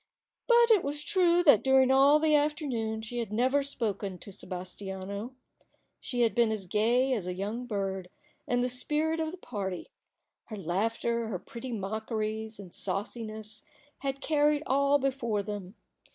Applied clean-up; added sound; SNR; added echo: neural mask model Resemble Enhance denoiser.